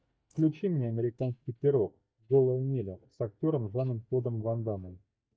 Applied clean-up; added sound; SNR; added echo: neural mask model DeepFilterNet 3.